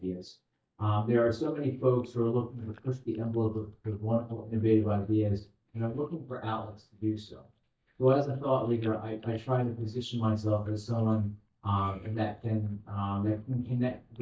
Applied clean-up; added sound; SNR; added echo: neural mask model DeepFilterNet 3.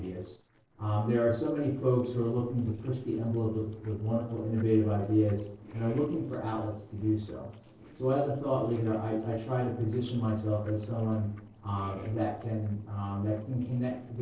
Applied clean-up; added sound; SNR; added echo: neural separator model SepFormer DNS4.